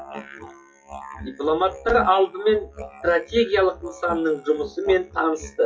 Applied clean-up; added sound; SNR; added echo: classical method WPE with log-MMSE.